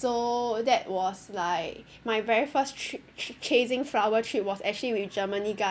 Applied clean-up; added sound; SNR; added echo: none; none; none; none.